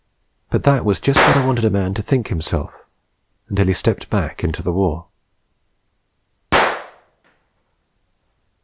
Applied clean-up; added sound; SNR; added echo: none; Gunshot, gunfire; 5 dB; none.